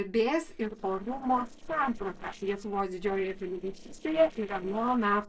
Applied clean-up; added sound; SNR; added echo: neural separator model SepFormer DNS4.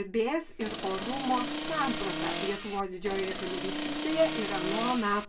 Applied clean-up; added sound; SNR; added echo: none; Accelerating, revving, vroom; 3 dB; reverberation time 0.2 s.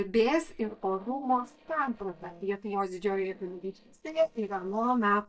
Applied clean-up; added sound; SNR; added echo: neural mask model DeepFilterNet 3.